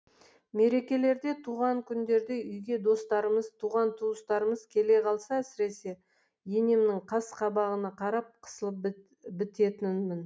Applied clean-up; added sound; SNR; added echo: none; none; none; none.